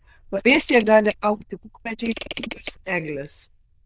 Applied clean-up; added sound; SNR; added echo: neural diffusion model UNIVERSE++.